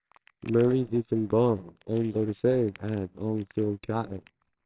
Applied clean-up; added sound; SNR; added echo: neural separator model SepFormer WHAMR!.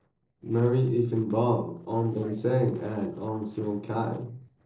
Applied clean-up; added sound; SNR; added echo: neural separator model SepFormer DNS4.